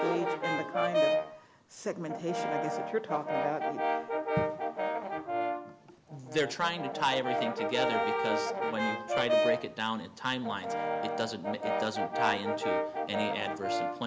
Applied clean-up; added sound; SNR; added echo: none; Brass instrument; -3 dB; none.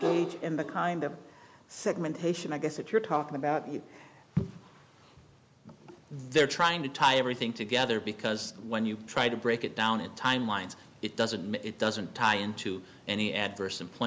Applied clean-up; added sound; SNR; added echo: none; none; none; none.